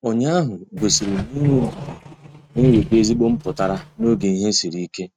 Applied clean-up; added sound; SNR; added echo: neural mask model RNNoise.